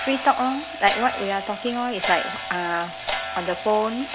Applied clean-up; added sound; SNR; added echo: none; Clock; 7 dB; none.